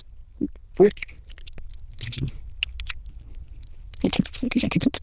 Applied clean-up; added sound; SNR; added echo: neural diffusion model UNIVERSE++.